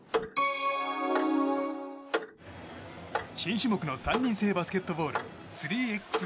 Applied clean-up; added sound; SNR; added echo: none; Clock; 7 dB; none.